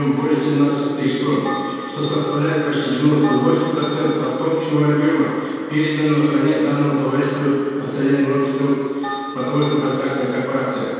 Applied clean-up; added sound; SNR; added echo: none; Bell; 12 dB; reverberation time 2.1 s.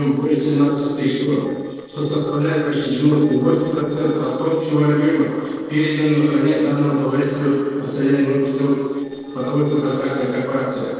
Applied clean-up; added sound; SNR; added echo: neural separator model SepFormer DNS4.